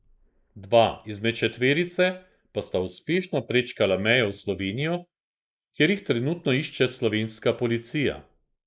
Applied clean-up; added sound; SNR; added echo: neural mask model Resemble Enhance denoiser.